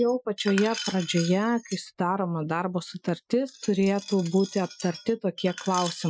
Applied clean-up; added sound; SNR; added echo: classical method Wiener filter.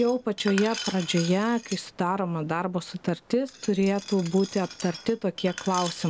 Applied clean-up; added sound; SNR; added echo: none; Glass; 14 dB; none.